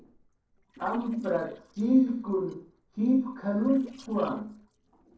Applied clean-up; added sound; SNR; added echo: neural separator model SepFormer DNS4.